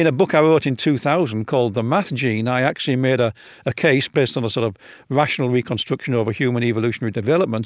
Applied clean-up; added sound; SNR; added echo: none; none; none; none.